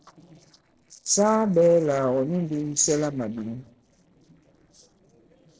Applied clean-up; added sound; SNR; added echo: neural separator model SepFormer DNS4.